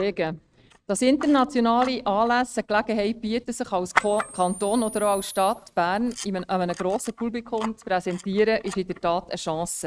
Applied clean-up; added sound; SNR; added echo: neural mask model RNNoise.